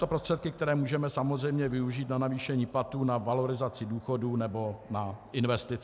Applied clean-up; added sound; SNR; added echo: none; none; none; none.